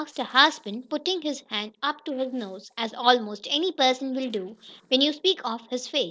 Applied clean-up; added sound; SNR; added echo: neural separator model SepFormer DNS4.